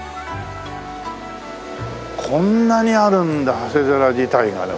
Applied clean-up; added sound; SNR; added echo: none; none; none; none.